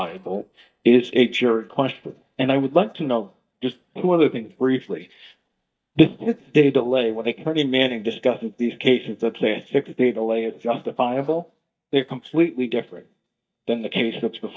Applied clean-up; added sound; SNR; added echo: neural mask model DeepFilterNet 3.